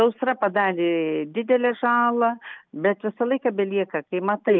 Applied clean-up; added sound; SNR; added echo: none; none; none; none.